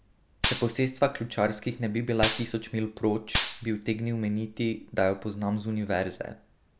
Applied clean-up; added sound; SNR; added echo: none; Gunshot, gunfire; 5 dB; none.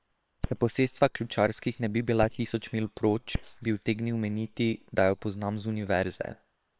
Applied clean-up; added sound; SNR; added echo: neural separator model SepFormer WHAM!.